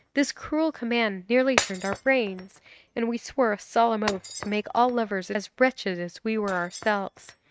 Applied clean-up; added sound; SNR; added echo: neural mask model RNNoise.